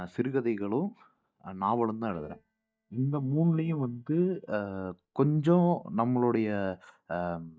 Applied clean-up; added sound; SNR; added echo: neural mask model DeepFilterNet 3.